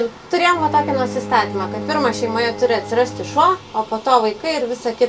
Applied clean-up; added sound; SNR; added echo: none; Bowed string instrument; 12 dB; reverberation time 0.2 s.